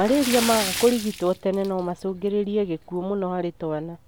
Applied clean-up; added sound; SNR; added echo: none; Splash, splatter; 10 dB; none.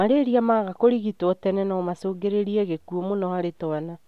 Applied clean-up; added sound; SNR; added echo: none; none; none; none.